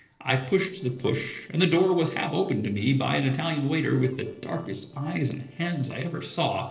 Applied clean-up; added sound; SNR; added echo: neural separator model SepFormer DNS4.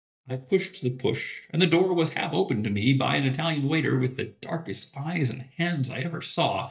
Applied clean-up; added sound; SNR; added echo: neural mask model DeepFilterNet 3.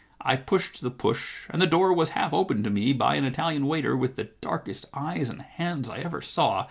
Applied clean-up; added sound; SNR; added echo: none; none; none; none.